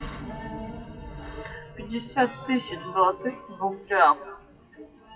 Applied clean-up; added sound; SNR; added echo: classical method WPE with log-MMSE.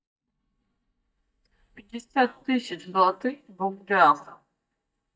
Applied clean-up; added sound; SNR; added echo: neural mask model DeepFilterNet 3.